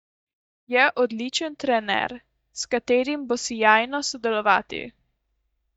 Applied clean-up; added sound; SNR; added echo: neural mask model DeepFilterNet 3.